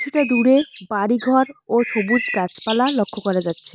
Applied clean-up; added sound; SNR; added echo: none; Bird; 11 dB; none.